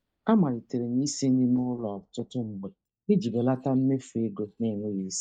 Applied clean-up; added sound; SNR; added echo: neural mask model DeepFilterNet 3.